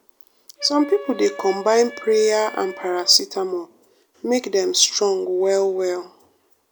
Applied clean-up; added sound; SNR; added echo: none; Wind instrument, woodwind instrument; 18 dB; none.